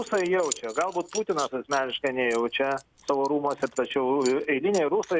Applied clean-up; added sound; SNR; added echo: none; Coin (dropping) / Zipper (clothing); 16 dB; none.